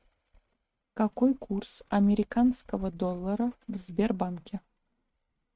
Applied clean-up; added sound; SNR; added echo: neural mask model RNNoise.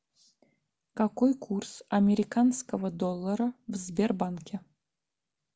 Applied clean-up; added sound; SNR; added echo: none; none; none; none.